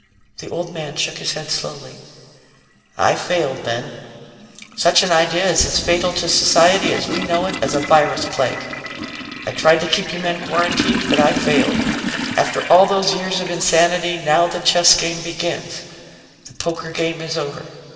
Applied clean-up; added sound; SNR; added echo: none; Toilet flush; 8 dB; reverberation time 2.3 s.